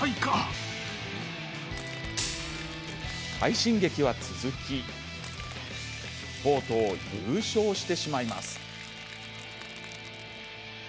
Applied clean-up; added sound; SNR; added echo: none; Crackle / Crushing; 19 dB; none.